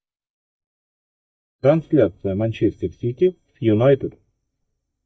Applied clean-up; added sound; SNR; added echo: neural mask model DeepFilterNet 3.